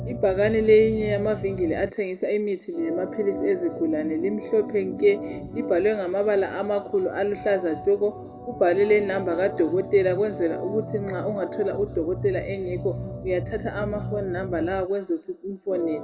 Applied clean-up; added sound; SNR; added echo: none; Organ; 10 dB; reverberation time 1.9 s.